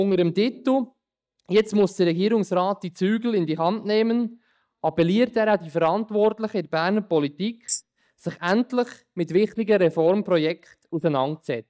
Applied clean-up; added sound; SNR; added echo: neural mask model DeepFilterNet 3.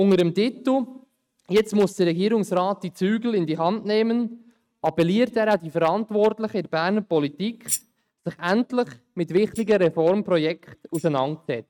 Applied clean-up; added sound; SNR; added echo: neural mask model RNNoise.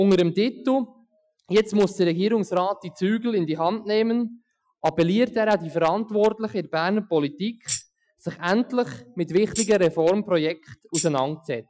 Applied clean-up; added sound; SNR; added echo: classical method Wiener filter.